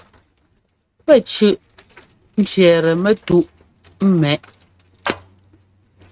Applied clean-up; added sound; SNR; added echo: neural mask model RNNoise.